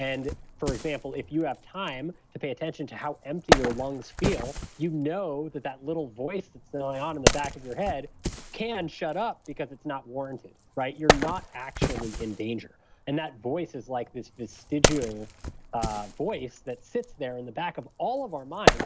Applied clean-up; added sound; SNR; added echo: none; Wood; -1 dB; none.